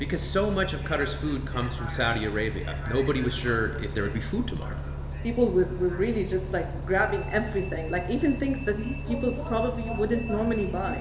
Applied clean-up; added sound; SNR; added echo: none; Bus; 5 dB; reverberation time 1.0 s.